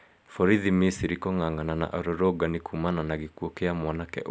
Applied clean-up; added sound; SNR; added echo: none; none; none; none.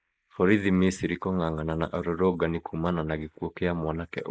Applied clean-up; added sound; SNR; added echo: neural mask model Resemble Enhance denoiser.